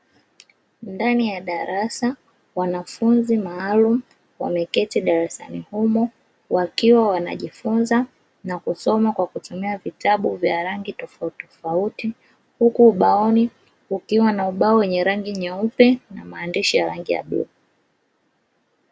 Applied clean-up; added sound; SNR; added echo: none; none; none; none.